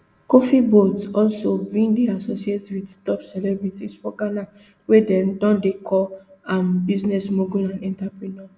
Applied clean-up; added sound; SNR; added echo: none; none; none; none.